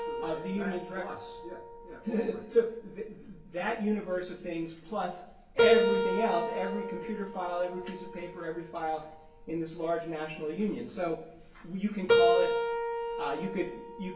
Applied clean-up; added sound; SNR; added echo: none; Keyboard (musical); 0 dB; reverberation time 0.2 s.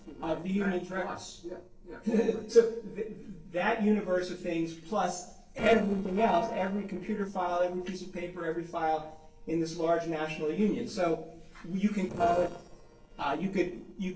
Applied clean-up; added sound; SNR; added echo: neural separator model SepFormer DNS4.